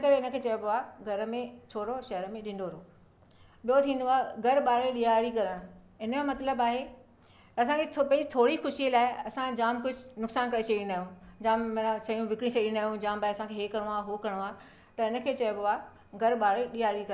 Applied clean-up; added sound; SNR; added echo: none; none; none; none.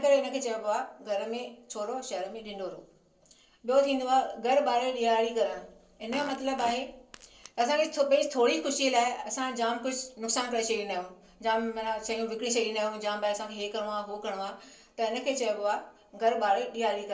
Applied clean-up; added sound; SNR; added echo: neural separator model SepFormer DNS4.